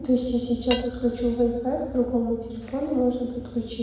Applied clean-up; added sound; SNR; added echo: none; Cutlery, silverware / Dishes, pots, and pans; 15 dB; reverberation time 1.1 s.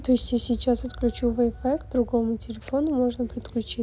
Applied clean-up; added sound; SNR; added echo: none; none; none; none.